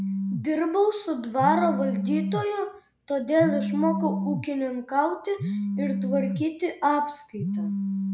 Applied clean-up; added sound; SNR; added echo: none; Telephone; 4 dB; none.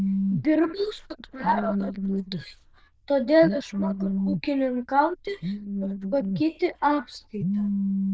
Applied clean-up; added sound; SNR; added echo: neural diffusion model UNIVERSE++.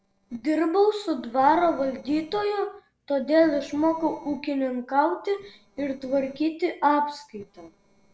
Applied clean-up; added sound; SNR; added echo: neural separator model SepFormer DNS4.